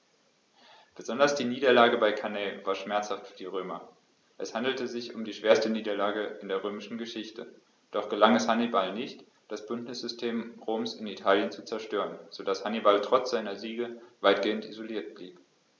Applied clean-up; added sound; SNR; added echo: none; none; none; none.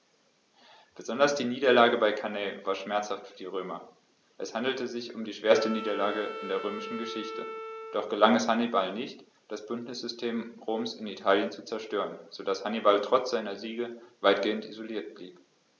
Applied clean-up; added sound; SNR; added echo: none; Wind instrument, woodwind instrument; 10 dB; none.